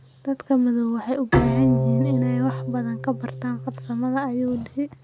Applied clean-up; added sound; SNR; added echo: none; Bowed string instrument; 3 dB; none.